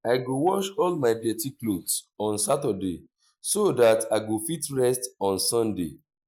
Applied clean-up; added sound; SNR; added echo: neural mask model Resemble Enhance denoiser.